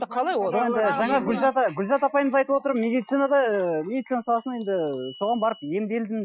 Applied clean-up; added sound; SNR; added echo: classical method Wiener filter.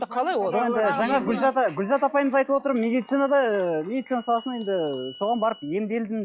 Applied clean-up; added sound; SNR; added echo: classical method log-MMSE.